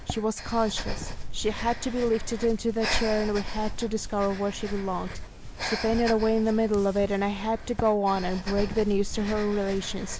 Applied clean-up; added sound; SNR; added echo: none; Breathing; 6 dB; none.